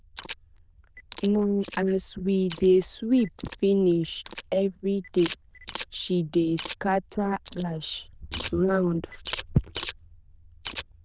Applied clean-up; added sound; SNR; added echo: neural diffusion model UNIVERSE++.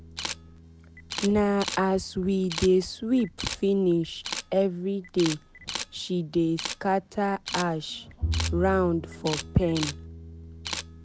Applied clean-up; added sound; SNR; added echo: none; Bowed string instrument + Camera; 9 dB; none.